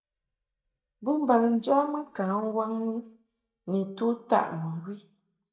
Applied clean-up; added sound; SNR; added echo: neural mask model DeepFilterNet 3.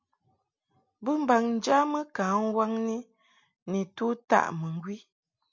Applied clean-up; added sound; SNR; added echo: none; none; none; none.